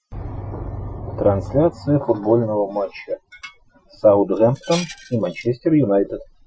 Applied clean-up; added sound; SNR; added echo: classical method Wiener filter.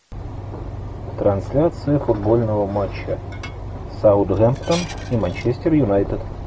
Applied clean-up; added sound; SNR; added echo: none; Dishes, pots, and pans; 19 dB; none.